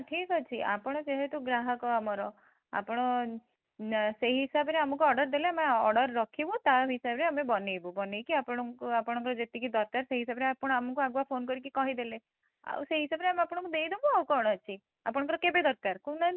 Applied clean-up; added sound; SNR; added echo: none; none; none; none.